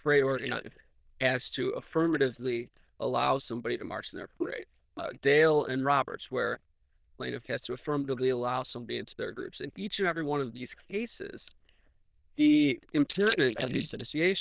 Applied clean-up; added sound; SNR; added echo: neural diffusion model UNIVERSE++.